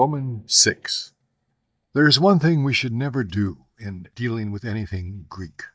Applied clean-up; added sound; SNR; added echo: neural mask model DeepFilterNet 3.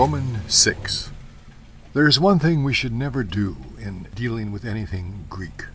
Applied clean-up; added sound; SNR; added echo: none; Accelerating, revving, vroom; 15 dB; none.